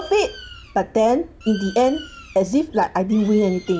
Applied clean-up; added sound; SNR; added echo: none; Bird; 20 dB; none.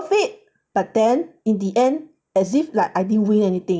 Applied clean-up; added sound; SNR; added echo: none; none; none; none.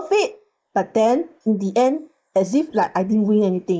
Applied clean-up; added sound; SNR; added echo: neural mask model Resemble Enhance denoiser.